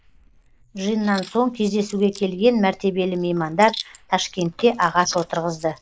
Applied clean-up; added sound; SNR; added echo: neural mask model Resemble Enhance denoiser.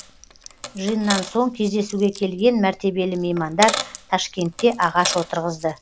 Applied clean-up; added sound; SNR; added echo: none; Coin (dropping); 11 dB; none.